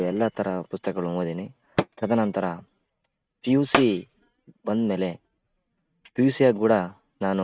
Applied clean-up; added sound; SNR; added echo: neural mask model RNNoise.